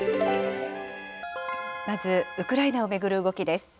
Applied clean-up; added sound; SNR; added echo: none; Trumpet; 15 dB; none.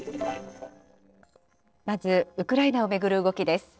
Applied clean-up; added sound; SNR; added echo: neural separator model SepFormer DNS4.